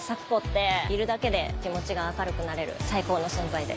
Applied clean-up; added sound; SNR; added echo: none; none; none; none.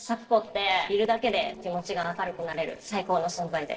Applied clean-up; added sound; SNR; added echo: neural separator model SepFormer DNS4.